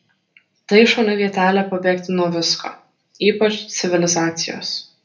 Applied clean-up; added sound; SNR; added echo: none; none; none; reverberation time 0.3 s.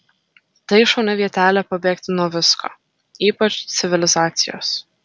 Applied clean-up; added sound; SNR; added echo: none; none; none; none.